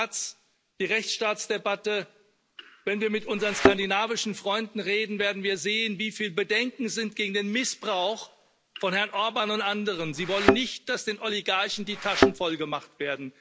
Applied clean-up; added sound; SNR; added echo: none; Thump, thud; -4 dB; none.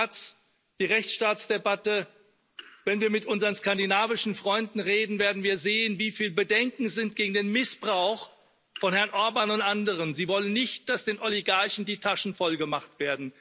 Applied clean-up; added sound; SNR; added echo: none; none; none; none.